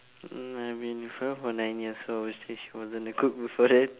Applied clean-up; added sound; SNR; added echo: none; none; none; none.